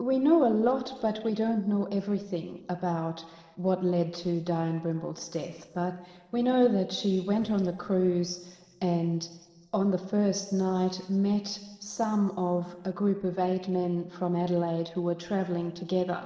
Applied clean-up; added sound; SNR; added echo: neural separator model SepFormer DNS4.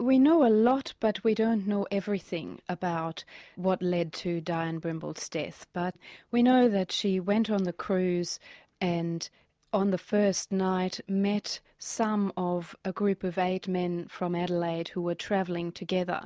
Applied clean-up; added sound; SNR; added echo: none; none; none; none.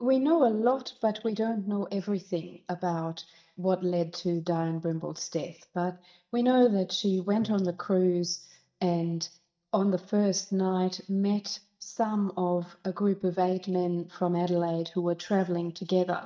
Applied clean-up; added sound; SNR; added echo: neural mask model DeepFilterNet 3.